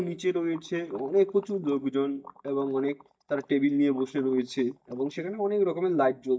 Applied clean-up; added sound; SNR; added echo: neural mask model DeepFilterNet 3.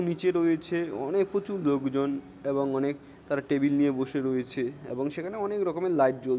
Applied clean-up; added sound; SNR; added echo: none; none; none; none.